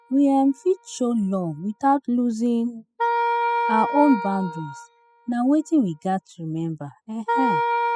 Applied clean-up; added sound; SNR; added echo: classical method spectral subtraction.